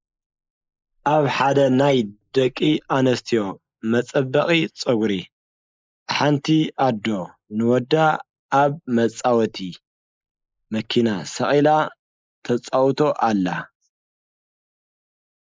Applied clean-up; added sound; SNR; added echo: neural mask model Resemble Enhance denoiser.